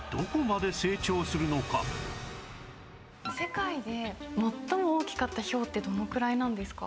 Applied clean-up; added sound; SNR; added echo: none; none; none; none.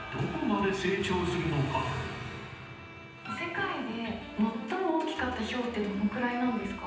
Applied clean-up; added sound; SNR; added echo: none; Bowed string instrument; 18 dB; reverberation time 0.9 s.